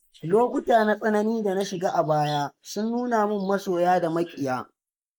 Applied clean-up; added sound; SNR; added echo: neural mask model Resemble Enhance denoiser.